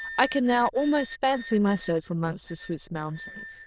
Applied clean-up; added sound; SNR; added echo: neural diffusion model UNIVERSE++.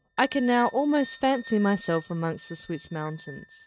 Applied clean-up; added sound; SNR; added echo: neural mask model RNNoise.